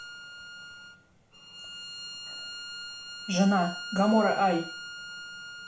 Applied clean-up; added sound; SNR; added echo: none; Bowed string instrument; 11 dB; reverberation time 0.4 s.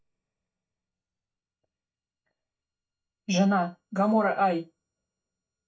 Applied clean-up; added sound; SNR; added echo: neural mask model DeepFilterNet 3.